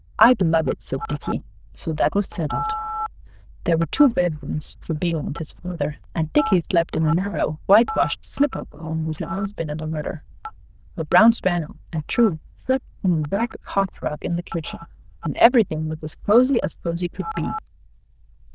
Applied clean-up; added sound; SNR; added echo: neural diffusion model UNIVERSE++.